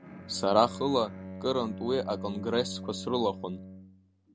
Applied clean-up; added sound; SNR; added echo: none; Bowed string instrument; 11 dB; none.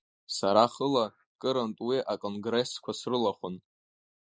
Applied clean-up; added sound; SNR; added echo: neural mask model Resemble Enhance denoiser.